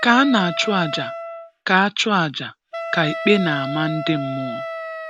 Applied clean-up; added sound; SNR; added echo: none; Wind instrument, woodwind instrument; 9 dB; none.